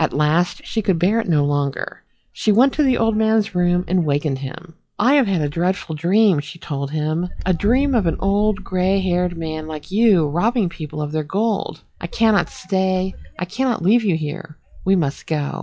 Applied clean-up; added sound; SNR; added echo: classical method log-MMSE.